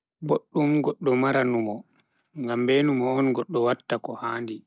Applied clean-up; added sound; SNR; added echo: none; none; none; none.